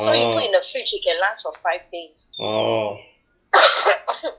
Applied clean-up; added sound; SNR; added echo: classical method log-MMSE.